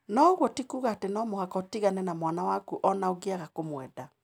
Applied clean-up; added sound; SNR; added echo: none; none; none; none.